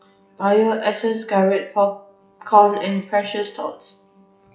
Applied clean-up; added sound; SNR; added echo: classical method log-MMSE.